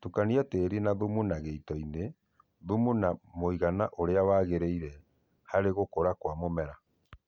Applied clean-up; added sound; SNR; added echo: none; none; none; none.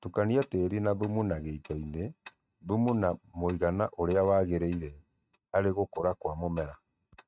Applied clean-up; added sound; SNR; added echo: neural mask model RNNoise.